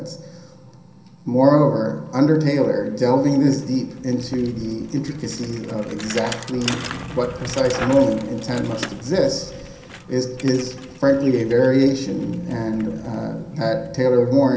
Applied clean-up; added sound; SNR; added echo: none; Bicycle; 16 dB; reverberation time 0.6 s.